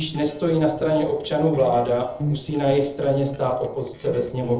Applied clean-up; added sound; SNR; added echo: neural separator model SepFormer DNS4.